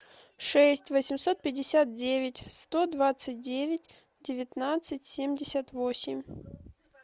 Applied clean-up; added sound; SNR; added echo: none; none; none; none.